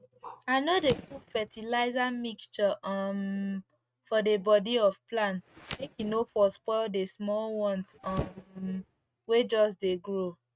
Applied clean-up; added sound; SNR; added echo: neural mask model RNNoise.